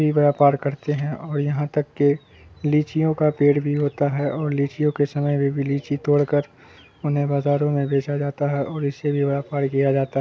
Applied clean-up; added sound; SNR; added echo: none; none; none; none.